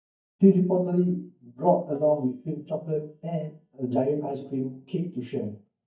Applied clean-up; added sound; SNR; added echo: neural mask model DeepFilterNet 3.